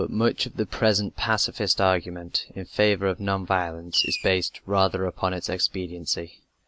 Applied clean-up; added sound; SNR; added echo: none; Fireworks; 6 dB; none.